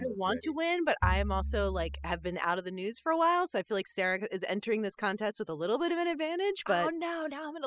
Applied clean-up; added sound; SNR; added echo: classical method spectral subtraction.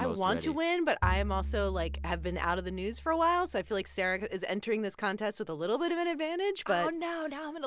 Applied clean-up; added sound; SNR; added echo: none; Bowed string instrument; 6 dB; none.